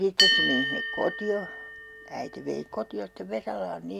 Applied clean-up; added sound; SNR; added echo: none; Bell; -2 dB; none.